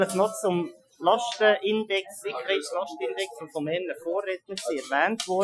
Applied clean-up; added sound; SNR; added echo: classical method Wiener filter.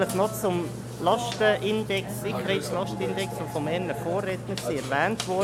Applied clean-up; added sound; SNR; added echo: none; Burping, eructation; 5 dB; none.